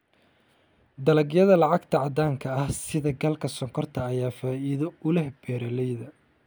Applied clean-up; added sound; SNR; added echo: none; none; none; none.